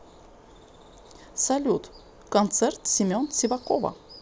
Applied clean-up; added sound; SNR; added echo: none; none; none; none.